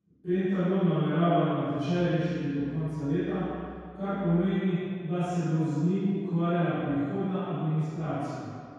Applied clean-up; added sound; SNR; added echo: none; none; none; reverberation time 2.0 s.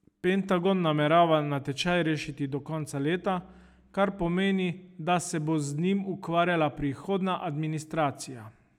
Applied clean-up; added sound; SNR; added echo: none; none; none; none.